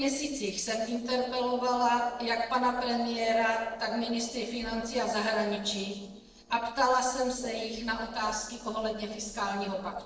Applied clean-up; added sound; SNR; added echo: neural separator model SepFormer DNS4.